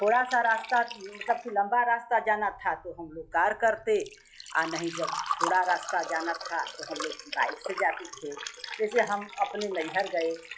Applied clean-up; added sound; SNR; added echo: classical method log-MMSE.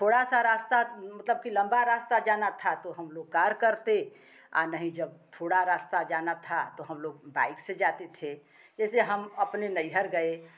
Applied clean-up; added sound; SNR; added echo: none; none; none; none.